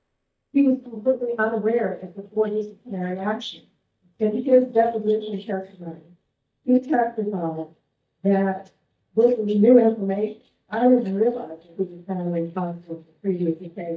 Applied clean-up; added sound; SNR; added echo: neural mask model DeepFilterNet 3.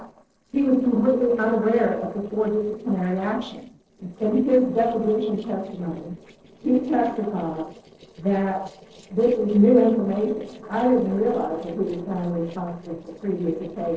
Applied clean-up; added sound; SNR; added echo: neural separator model SepFormer DNS4.